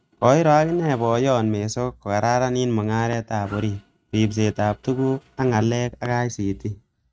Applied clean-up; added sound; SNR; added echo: neural mask model RNNoise.